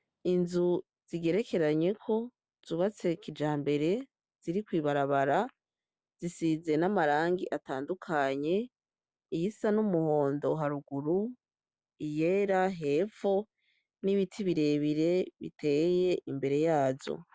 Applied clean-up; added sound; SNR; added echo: none; none; none; none.